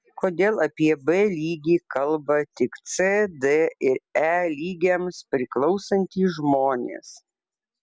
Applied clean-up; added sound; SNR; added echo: none; none; none; none.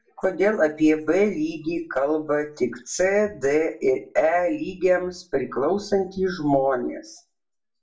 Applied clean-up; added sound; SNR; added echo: none; none; none; reverberation time 0.2 s.